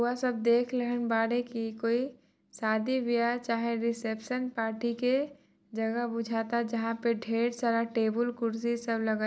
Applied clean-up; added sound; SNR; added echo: none; none; none; none.